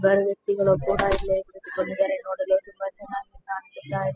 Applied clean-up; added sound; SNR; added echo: classical method spectral subtraction.